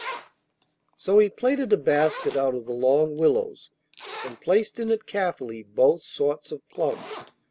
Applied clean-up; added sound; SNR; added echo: none; Zipper (clothing); 18 dB; none.